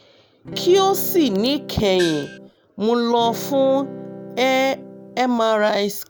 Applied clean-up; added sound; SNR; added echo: none; Electric guitar / Strum + Gong; 13 dB; none.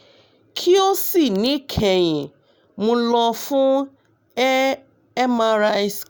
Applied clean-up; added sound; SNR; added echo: none; none; none; none.